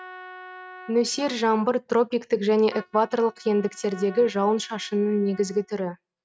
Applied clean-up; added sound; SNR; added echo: neural mask model RNNoise.